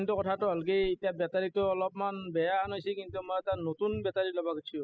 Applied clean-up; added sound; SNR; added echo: classical method spectral subtraction.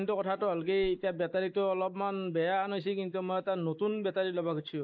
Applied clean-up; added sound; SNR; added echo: neural mask model Resemble Enhance denoiser.